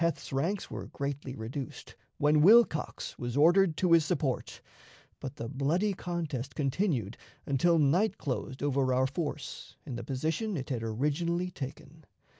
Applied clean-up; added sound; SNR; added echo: none; none; none; none.